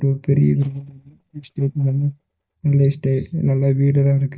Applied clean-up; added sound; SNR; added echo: neural mask model DeepFilterNet 3.